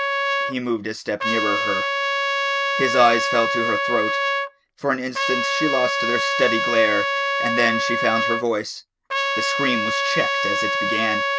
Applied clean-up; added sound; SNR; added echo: none; Trumpet; -2 dB; none.